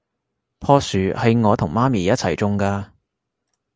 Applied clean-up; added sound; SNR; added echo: none; none; none; none.